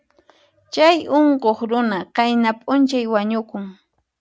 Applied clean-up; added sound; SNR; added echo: none; none; none; none.